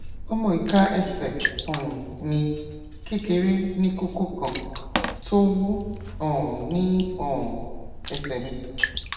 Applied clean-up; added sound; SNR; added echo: none; Water / Splash, splatter; 8 dB; reverberation time 1.2 s.